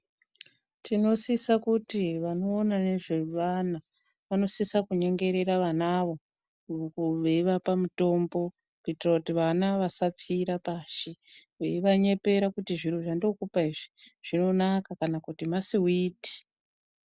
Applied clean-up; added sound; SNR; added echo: none; none; none; none.